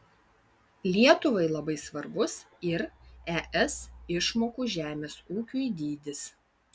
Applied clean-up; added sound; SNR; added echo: none; none; none; none.